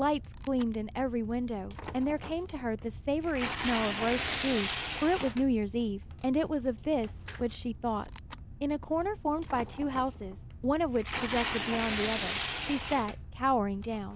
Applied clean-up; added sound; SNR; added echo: none; Tearing; 7 dB; none.